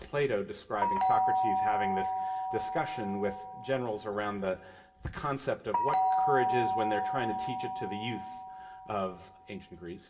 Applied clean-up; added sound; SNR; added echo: none; Doorbell; -2 dB; reverberation time 0.2 s.